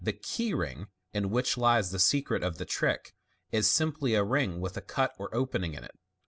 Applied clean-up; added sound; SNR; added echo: none; none; none; none.